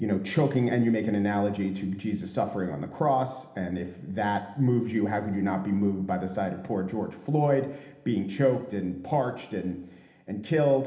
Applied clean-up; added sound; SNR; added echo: none; none; none; reverberation time 1.0 s.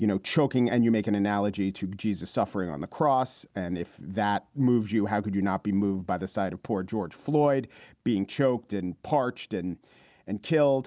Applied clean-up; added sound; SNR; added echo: none; none; none; none.